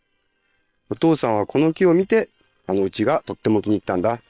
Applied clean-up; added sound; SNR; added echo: neural separator model SepFormer WHAM!.